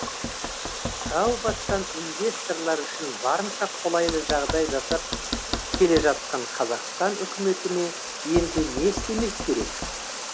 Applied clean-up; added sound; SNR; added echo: none; Knock + Water; 5 dB; none.